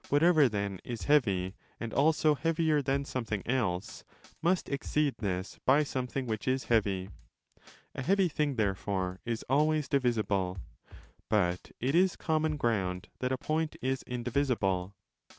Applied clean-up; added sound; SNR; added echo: none; Drum kit; 18 dB; none.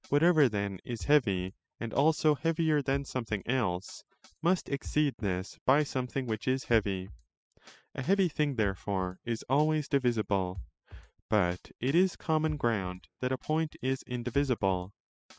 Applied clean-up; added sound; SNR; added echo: classical method spectral subtraction.